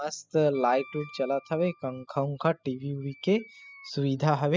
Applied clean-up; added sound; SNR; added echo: classical method spectral subtraction.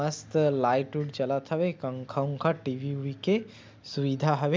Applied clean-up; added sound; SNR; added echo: none; none; none; none.